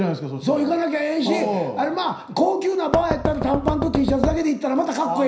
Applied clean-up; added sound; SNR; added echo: none; Knock; 4 dB; reverberation time 0.5 s.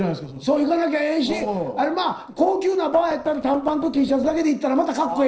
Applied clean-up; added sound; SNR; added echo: neural separator model SepFormer DNS4.